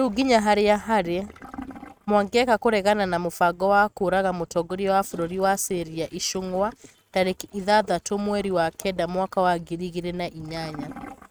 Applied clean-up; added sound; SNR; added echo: neural mask model RNNoise.